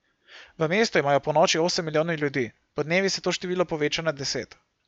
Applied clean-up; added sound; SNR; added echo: none; none; none; none.